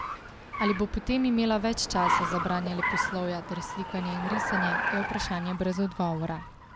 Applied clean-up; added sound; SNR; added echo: none; Car; 3 dB; none.